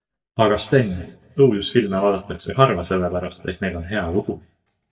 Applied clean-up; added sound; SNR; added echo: neural mask model DeepFilterNet 3.